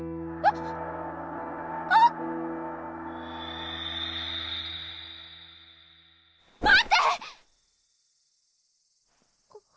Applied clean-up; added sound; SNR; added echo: none; none; none; none.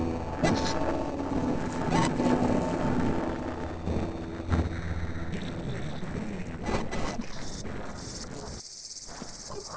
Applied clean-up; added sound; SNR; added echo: neural separator model SepFormer DNS4.